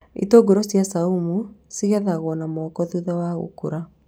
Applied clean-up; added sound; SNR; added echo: none; none; none; none.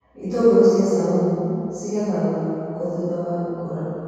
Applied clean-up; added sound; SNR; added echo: none; none; none; reverberation time 2.2 s.